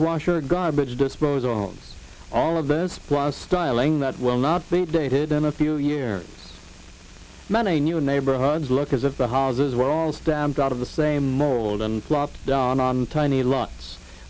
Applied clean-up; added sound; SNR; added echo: none; none; none; none.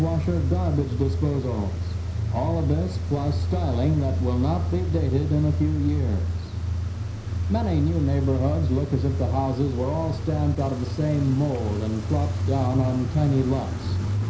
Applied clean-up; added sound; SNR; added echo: none; Idling / Engine starting / Accelerating, revving, vroom / Car; 0 dB; reverberation time 0.5 s.